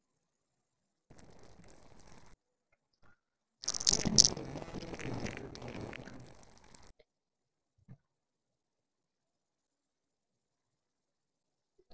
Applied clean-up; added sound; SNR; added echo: neural separator model SepFormer DNS4.